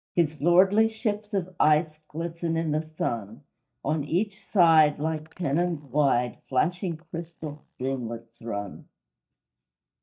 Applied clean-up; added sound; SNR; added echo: neural mask model DeepFilterNet 3.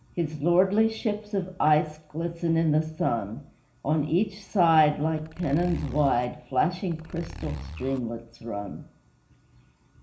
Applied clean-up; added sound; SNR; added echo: none; Zipper (clothing); 12 dB; reverberation time 0.4 s.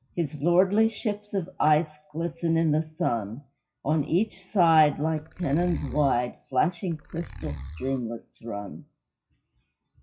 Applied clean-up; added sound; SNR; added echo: classical method WPE with log-MMSE.